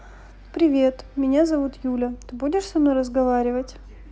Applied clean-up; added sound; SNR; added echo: none; none; none; none.